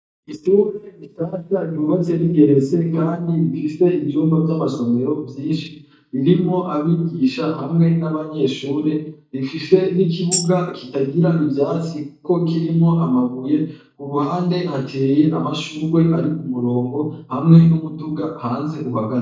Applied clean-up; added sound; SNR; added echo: neural mask model DeepFilterNet 3.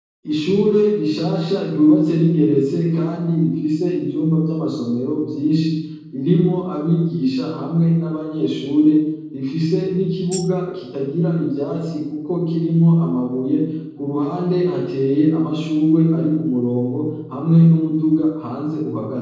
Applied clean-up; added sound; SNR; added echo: neural separator model SepFormer DNS4.